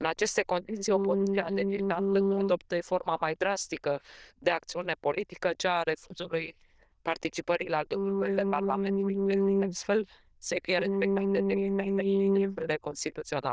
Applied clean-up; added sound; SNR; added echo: neural diffusion model UNIVERSE++.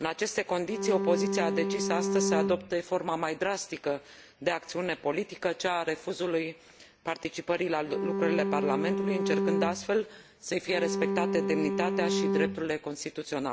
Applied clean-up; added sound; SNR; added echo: none; Bowed string instrument; -1 dB; none.